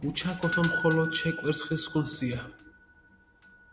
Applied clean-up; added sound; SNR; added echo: none; Doorbell; -3 dB; none.